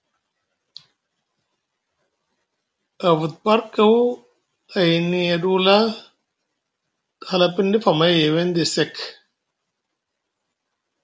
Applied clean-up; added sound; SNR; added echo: none; none; none; none.